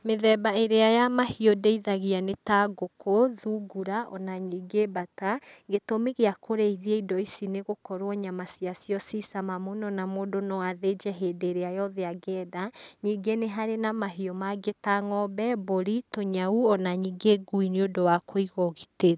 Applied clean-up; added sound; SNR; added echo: none; none; none; none.